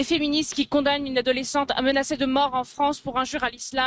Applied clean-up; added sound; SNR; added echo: neural mask model RNNoise.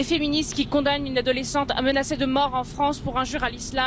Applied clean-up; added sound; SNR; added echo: none; Engine; 12 dB; none.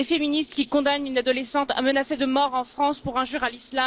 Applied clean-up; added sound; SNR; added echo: neural separator model SepFormer DNS4.